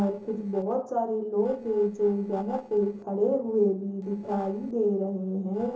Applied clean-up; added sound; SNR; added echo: neural separator model SepFormer DNS4.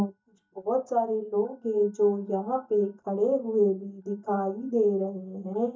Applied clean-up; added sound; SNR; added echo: neural mask model DeepFilterNet 3.